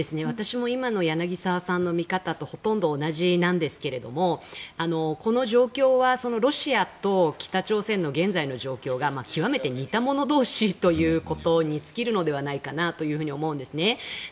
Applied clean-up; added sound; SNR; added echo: none; none; none; none.